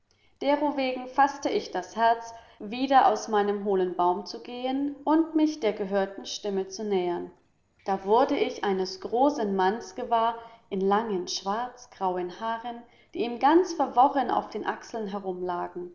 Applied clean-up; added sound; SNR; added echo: neural separator model SepFormer DNS4.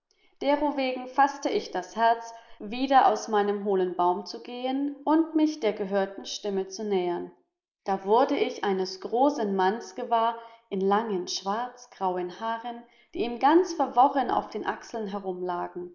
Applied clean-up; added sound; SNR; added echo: neural mask model Resemble Enhance denoiser.